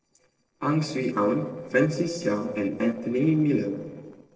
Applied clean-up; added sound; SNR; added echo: neural separator model SepFormer DNS4.